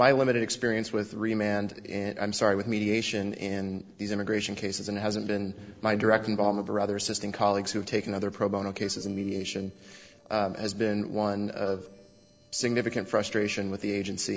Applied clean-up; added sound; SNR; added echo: neural separator model SepFormer DNS4.